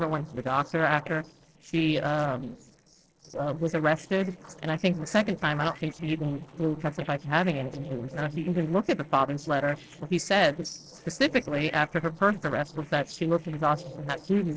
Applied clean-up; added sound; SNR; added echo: neural separator model SepFormer DNS4.